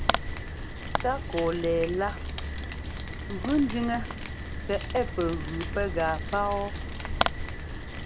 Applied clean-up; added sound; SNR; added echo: none; Rain; 2 dB; none.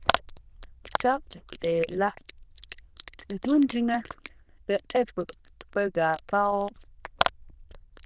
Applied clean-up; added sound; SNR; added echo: neural diffusion model UNIVERSE++.